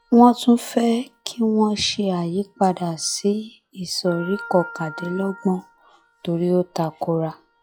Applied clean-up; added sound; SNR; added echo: classical method log-MMSE.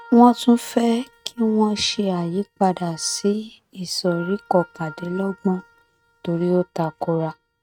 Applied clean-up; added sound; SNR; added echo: neural mask model RNNoise.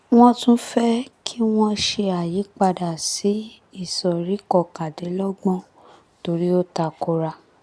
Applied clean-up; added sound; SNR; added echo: none; none; none; none.